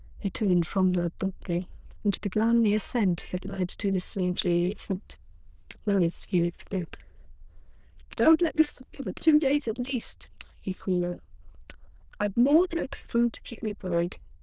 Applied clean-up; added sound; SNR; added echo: neural diffusion model UNIVERSE++.